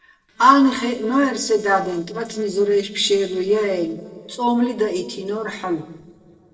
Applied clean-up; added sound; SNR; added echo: neural separator model SepFormer DNS4.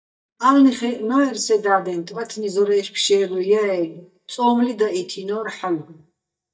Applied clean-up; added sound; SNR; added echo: neural mask model DeepFilterNet 3.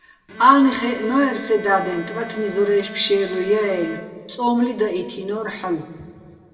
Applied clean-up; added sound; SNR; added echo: none; Bowed string instrument; 17 dB; reverberation time 1.5 s.